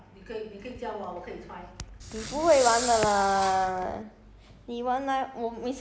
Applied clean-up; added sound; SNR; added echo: none; Fireworks; 7 dB; none.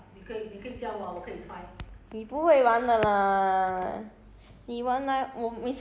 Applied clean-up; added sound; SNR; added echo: none; none; none; none.